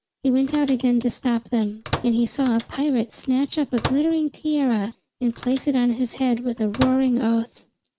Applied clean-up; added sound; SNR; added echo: none; Microwave oven; 13 dB; none.